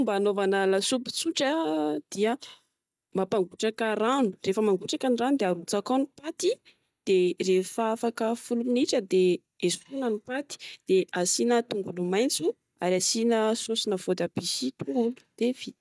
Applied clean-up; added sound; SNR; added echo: neural mask model DeepFilterNet 3.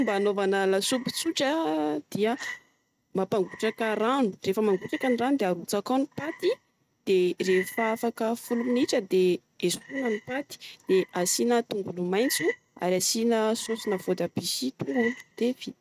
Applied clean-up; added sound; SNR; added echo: neural mask model RNNoise.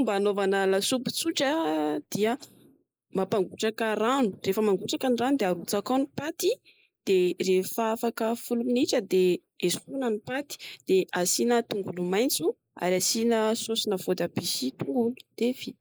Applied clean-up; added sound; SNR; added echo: neural mask model Resemble Enhance denoiser.